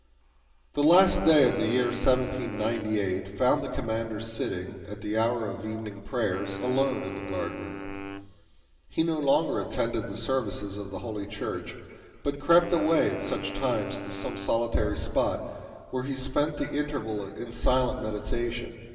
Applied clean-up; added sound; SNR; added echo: none; Wind instrument, woodwind instrument; 12 dB; reverberation time 2.0 s.